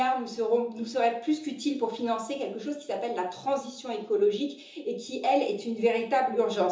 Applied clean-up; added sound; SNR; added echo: none; none; none; reverberation time 0.6 s.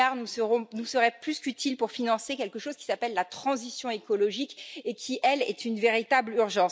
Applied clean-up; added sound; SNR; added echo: none; none; none; none.